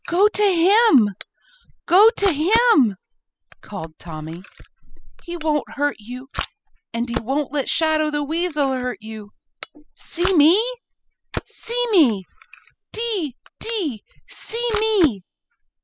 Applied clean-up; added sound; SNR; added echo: classical method spectral subtraction.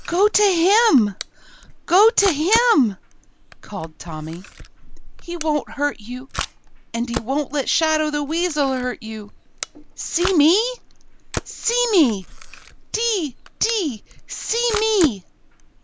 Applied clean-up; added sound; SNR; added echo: none; Camera; 13 dB; none.